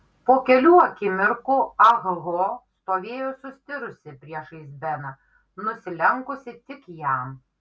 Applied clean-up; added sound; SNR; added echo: none; none; none; none.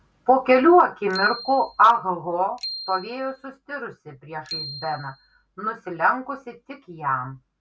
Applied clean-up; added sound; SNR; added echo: none; Bicycle bell; 15 dB; none.